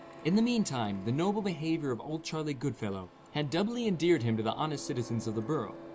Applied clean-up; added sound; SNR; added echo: none; Printer; 17 dB; none.